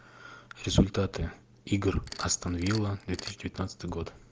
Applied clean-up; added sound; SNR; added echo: none; Mechanisms; 13 dB; none.